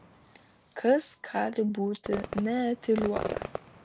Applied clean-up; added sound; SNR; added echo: none; Fireworks; 10 dB; none.